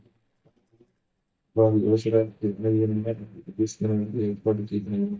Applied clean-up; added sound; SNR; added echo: neural mask model DeepFilterNet 3.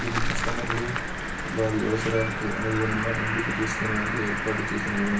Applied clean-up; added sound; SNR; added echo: none; Cricket; 1 dB; reverberation time 0.3 s.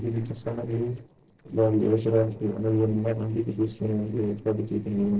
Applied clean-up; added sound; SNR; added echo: neural separator model SepFormer DNS4.